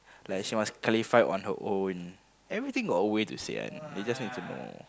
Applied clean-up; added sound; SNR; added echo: none; none; none; none.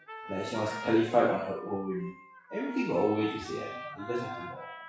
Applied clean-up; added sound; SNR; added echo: classical method WPE with log-MMSE.